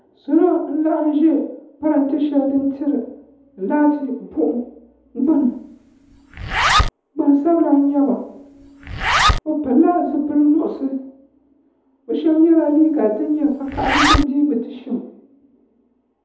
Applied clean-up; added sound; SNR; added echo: none; Zipper (clothing); 4 dB; reverberation time 0.7 s.